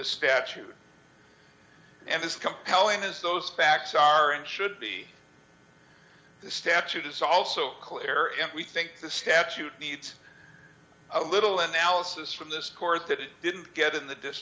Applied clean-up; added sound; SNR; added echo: none; none; none; none.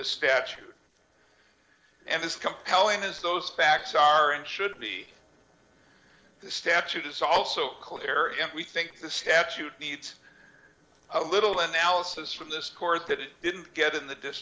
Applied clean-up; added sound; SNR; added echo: neural separator model SepFormer DNS4.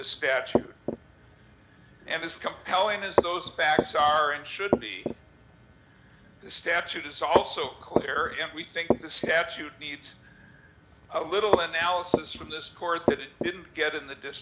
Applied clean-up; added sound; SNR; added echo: none; Walk, footsteps; 2 dB; none.